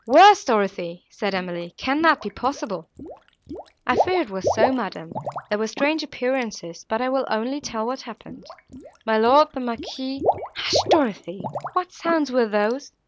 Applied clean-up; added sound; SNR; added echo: none; Water / Liquid; 8 dB; none.